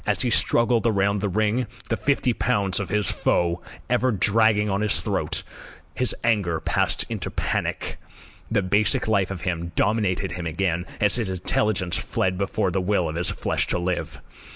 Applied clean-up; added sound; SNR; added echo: none; none; none; none.